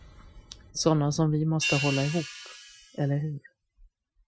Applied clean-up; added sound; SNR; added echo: classical method Wiener filter.